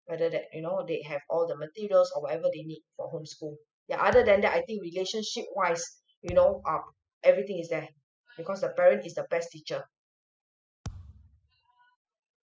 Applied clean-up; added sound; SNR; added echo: classical method spectral subtraction.